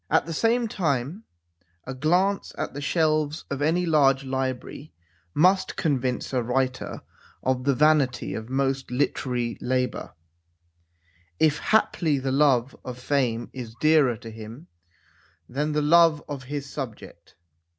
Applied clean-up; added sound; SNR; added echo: none; none; none; none.